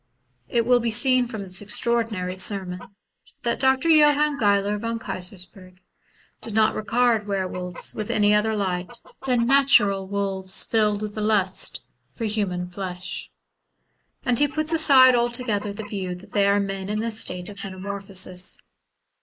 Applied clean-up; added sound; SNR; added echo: neural mask model Resemble Enhance denoiser.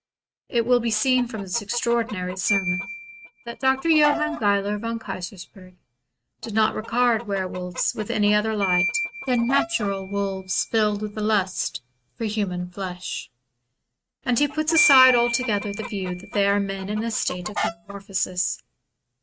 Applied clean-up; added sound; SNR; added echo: neural mask model RNNoise.